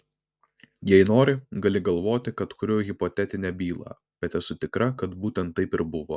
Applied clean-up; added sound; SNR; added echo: none; none; none; none.